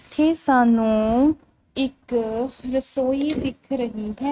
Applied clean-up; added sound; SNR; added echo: neural mask model RNNoise.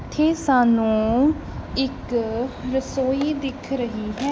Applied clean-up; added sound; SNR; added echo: none; none; none; none.